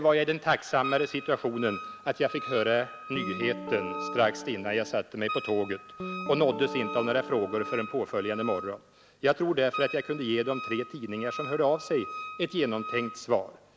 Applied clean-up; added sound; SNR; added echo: none; Wind instrument, woodwind instrument + Guitar; 10 dB; none.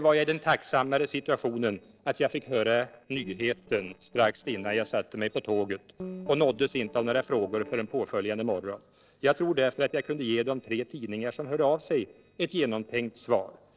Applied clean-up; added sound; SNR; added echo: neural separator model SepFormer DNS4.